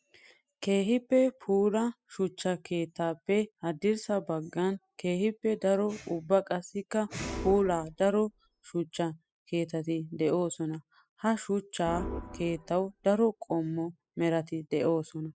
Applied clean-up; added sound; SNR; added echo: classical method spectral subtraction.